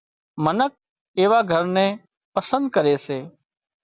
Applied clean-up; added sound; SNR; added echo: none; none; none; none.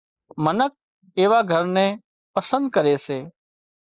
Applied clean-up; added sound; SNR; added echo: neural mask model Resemble Enhance denoiser.